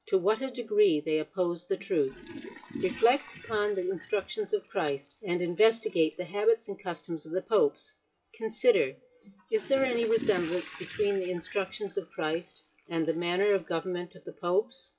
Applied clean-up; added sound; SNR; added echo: classical method WPE with log-MMSE.